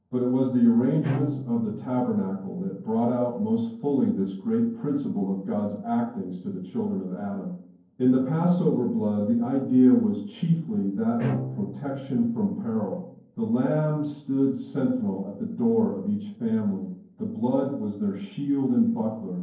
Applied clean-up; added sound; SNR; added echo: neural separator model SepFormer DNS4.